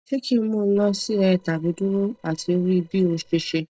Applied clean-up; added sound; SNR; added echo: neural separator model SepFormer DNS4.